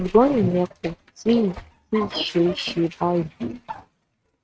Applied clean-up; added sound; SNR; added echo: neural mask model RNNoise.